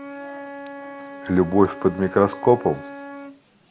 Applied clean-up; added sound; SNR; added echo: none; Wind instrument, woodwind instrument; 14 dB; none.